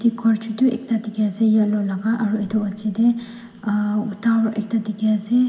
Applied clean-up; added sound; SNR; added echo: none; none; none; reverberation time 1.5 s.